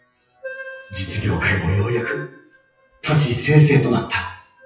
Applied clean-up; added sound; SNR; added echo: classical method WPE with log-MMSE.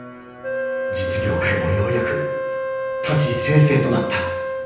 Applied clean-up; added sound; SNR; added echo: none; Wind instrument, woodwind instrument; 3 dB; reverberation time 0.9 s.